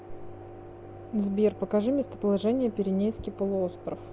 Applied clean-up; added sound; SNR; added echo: none; none; none; none.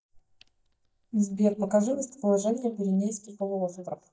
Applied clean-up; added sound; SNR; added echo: neural mask model DeepFilterNet 3.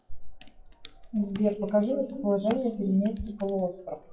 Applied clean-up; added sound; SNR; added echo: classical method WPE with log-MMSE.